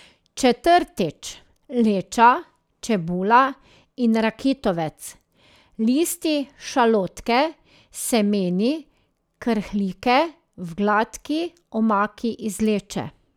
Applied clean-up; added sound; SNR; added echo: none; none; none; none.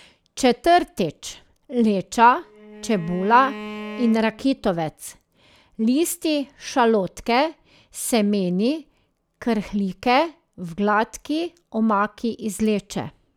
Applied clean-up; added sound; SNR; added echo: none; Bowed string instrument; 15 dB; none.